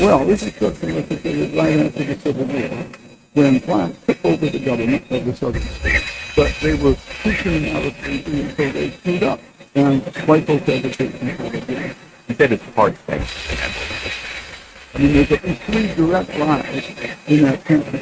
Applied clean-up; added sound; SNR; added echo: neural mask model RNNoise.